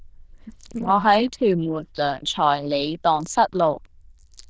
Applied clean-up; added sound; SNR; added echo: neural diffusion model UNIVERSE++.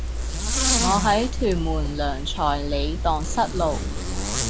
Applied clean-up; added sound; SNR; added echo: none; Zipper (clothing); -1 dB; none.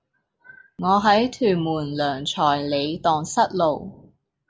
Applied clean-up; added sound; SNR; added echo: none; none; none; none.